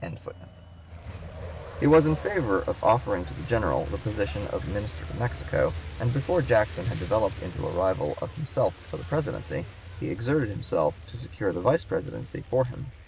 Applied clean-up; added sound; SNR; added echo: none; Truck; 12 dB; none.